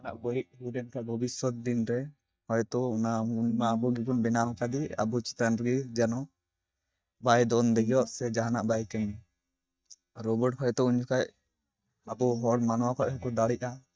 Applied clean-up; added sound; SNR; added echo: neural mask model DeepFilterNet 3.